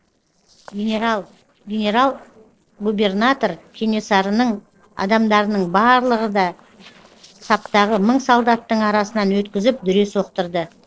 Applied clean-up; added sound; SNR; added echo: neural separator model SepFormer DNS4.